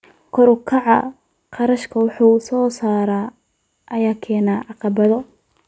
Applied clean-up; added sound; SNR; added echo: none; none; none; none.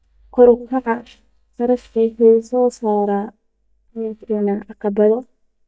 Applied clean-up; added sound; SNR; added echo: neural mask model DeepFilterNet 3.